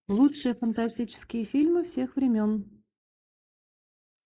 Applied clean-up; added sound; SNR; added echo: neural mask model Resemble Enhance denoiser.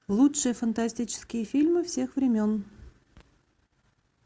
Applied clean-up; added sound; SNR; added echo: none; none; none; none.